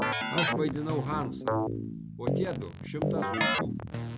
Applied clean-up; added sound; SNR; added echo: none; Keyboard (musical); -5 dB; none.